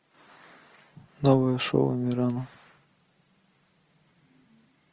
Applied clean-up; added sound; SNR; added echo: none; none; none; none.